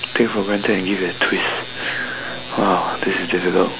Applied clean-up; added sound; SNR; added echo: none; none; none; none.